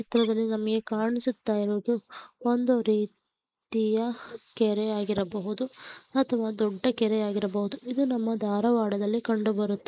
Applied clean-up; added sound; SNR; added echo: neural mask model Resemble Enhance denoiser.